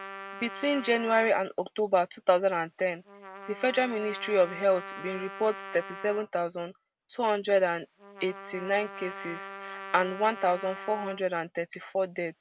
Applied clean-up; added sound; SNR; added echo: none; Trumpet; 14 dB; none.